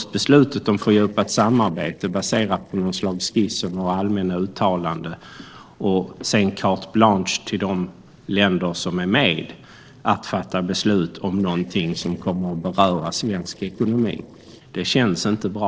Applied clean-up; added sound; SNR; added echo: neural separator model SepFormer DNS4.